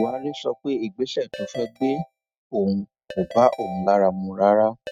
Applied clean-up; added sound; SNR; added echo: neural mask model RNNoise.